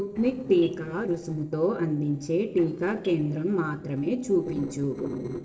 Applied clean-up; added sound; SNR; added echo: neural separator model SepFormer DNS4.